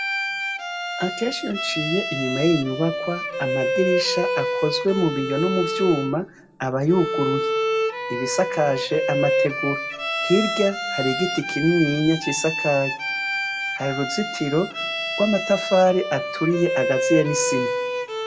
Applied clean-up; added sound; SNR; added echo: none; Bowed string instrument; 2 dB; reverberation time 0.7 s.